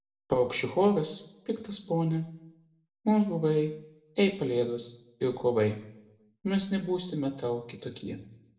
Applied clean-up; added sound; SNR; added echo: none; none; none; reverberation time 0.5 s.